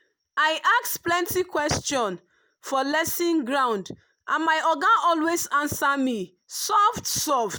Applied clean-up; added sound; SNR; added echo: none; none; none; none.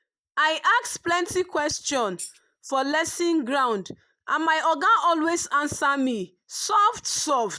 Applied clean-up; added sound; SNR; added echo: neural mask model DeepFilterNet 3.